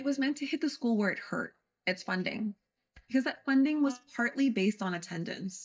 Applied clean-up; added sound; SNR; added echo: neural mask model DeepFilterNet 3.